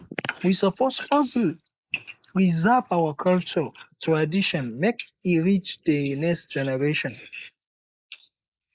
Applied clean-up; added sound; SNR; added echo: neural mask model Resemble Enhance denoiser.